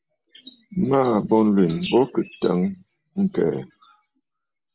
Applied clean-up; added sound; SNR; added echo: none; none; none; none.